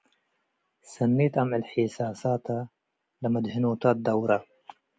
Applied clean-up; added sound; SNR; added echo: none; none; none; none.